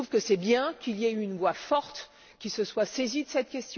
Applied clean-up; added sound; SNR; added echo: none; none; none; none.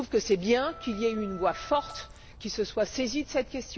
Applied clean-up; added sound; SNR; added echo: none; Splash, splatter + Wind instrument, woodwind instrument; 16 dB; none.